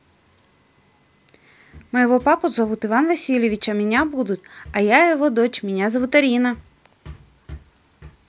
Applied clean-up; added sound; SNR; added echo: none; Bird vocalization, bird call, bird song; 5 dB; none.